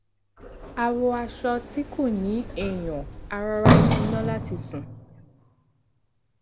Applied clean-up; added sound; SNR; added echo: none; Sliding door; -2 dB; none.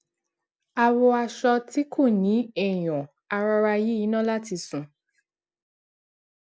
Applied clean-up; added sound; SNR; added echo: none; none; none; none.